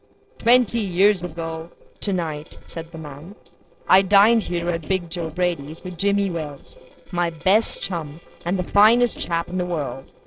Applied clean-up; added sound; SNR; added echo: neural separator model SepFormer DNS4.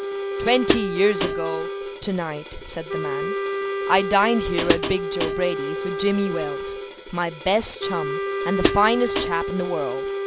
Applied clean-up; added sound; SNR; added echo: none; Hi-hat + Wind instrument, woodwind instrument; 1 dB; none.